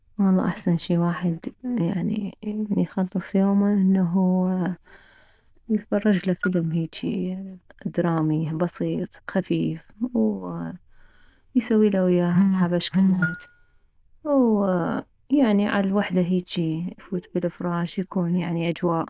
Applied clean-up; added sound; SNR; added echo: neural diffusion model UNIVERSE++.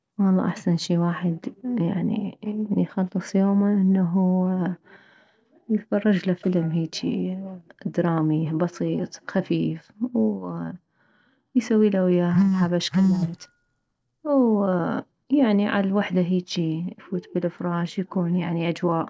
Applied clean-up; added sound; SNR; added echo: neural separator model SepFormer DNS4.